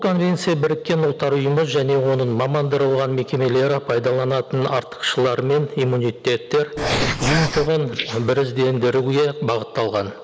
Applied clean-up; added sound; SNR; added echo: neural mask model Resemble Enhance denoiser.